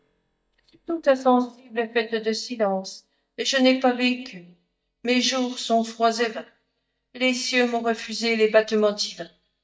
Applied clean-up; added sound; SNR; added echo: neural mask model DeepFilterNet 3.